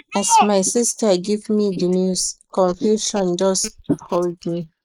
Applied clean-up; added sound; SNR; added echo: neural mask model Resemble Enhance denoiser.